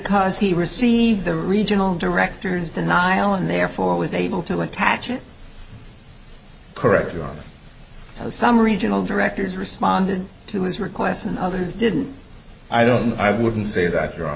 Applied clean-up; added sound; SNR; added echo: none; none; none; none.